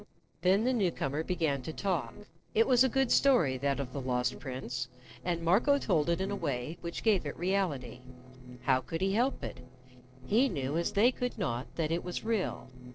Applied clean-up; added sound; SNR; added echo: neural separator model SepFormer DNS4.